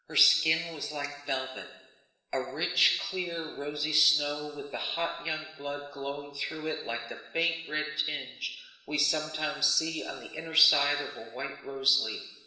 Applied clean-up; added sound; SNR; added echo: none; none; none; reverberation time 1.2 s.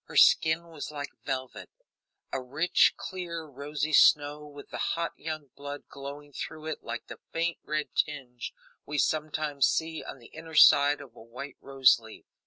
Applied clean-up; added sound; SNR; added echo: none; none; none; none.